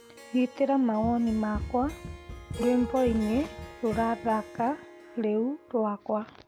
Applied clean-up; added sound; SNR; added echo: none; Run + Harp; 12 dB; none.